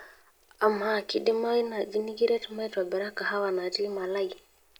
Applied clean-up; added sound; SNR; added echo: none; none; none; none.